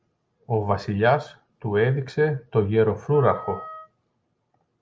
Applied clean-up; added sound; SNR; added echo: none; Wind instrument, woodwind instrument; 17 dB; none.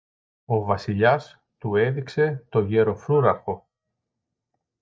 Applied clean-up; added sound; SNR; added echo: neural mask model DeepFilterNet 3.